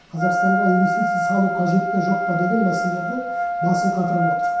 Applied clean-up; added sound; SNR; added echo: none; Wind instrument, woodwind instrument; 0 dB; reverberation time 0.7 s.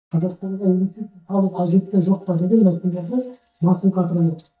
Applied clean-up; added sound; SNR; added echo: neural mask model DeepFilterNet 3.